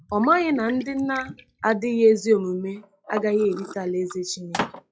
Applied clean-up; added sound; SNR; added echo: classical method log-MMSE.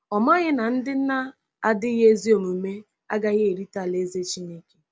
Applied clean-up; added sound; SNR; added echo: none; none; none; none.